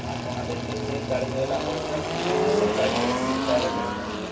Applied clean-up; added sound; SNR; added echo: none; Engine; -3 dB; reverberation time 0.4 s.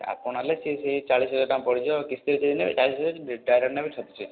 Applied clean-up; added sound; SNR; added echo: none; none; none; none.